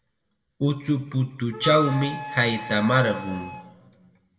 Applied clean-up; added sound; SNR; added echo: none; Wind instrument, woodwind instrument; 11 dB; reverberation time 1.2 s.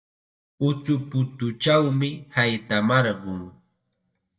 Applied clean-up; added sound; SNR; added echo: neural mask model DeepFilterNet 3.